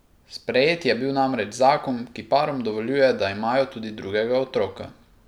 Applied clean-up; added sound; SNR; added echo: none; none; none; none.